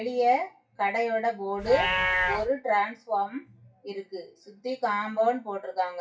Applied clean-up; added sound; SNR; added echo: classical method WPE with log-MMSE.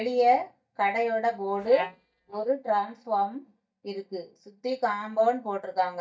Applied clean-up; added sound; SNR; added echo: neural mask model DeepFilterNet 3.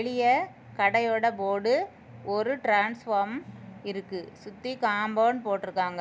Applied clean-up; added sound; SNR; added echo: none; none; none; none.